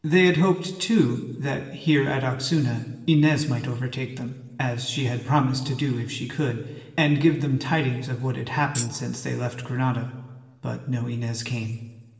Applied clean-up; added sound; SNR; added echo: none; Tambourine; 11 dB; reverberation time 1.1 s.